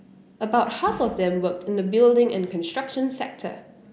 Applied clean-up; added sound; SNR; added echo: none; none; none; none.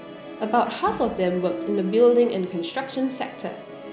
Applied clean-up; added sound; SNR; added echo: none; Musical instrument; 13 dB; none.